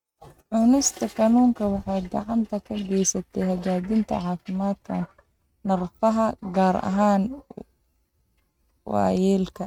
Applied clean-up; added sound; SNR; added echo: neural mask model RNNoise.